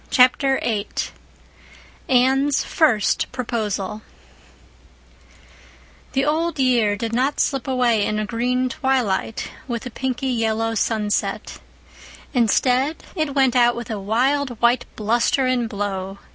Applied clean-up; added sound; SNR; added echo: none; none; none; none.